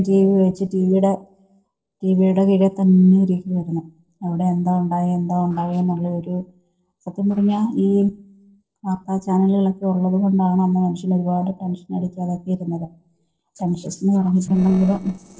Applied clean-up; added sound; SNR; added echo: neural separator model SepFormer DNS4.